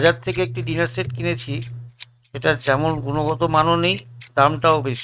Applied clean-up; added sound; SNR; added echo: neural mask model RNNoise.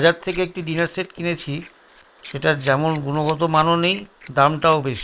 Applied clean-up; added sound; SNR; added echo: neural mask model Resemble Enhance denoiser.